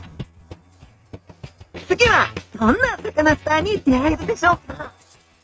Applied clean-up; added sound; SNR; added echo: neural mask model RNNoise.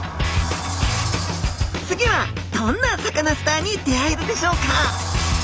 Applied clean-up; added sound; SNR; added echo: none; Sliding door; 11 dB; none.